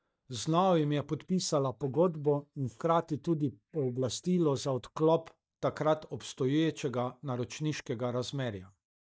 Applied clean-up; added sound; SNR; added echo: neural mask model DeepFilterNet 3.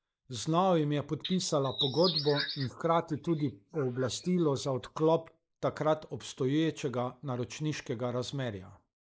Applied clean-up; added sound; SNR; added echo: neural mask model Resemble Enhance denoiser.